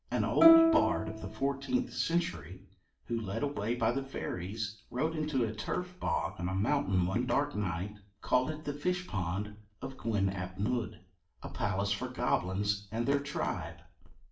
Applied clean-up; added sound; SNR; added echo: none; Plucked string instrument; -5 dB; reverberation time 0.4 s.